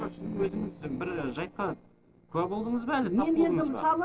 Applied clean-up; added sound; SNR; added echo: neural separator model SepFormer DNS4.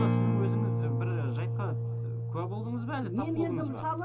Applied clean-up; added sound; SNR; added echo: none; Acoustic guitar; -5 dB; reverberation time 2.7 s.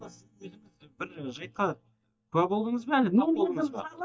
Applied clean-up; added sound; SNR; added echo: neural mask model DeepFilterNet 3.